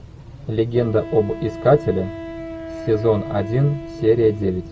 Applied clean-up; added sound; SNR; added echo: none; Wind instrument, woodwind instrument; 13 dB; none.